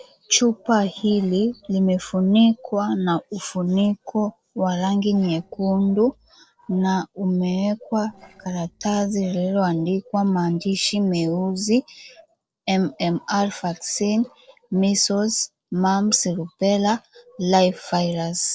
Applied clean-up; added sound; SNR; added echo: neural separator model SepFormer DNS4.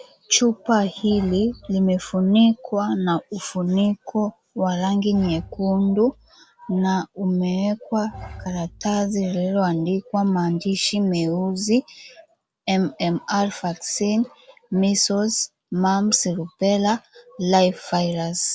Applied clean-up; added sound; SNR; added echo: none; Bowed string instrument; 18 dB; none.